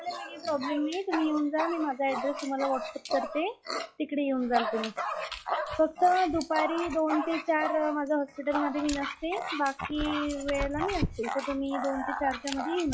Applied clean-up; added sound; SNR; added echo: classical method log-MMSE.